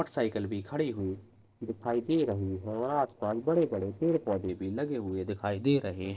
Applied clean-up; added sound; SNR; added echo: neural separator model SepFormer DNS4.